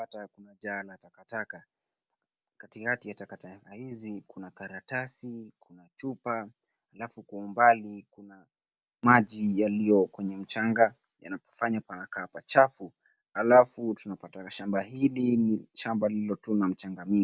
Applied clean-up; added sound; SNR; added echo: none; none; none; none.